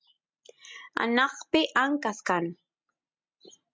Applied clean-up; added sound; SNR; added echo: none; none; none; none.